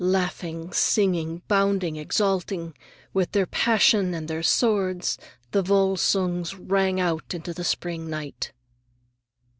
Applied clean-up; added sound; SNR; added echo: none; none; none; none.